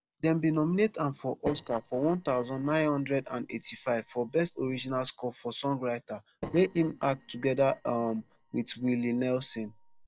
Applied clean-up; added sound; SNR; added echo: neural separator model SepFormer DNS4.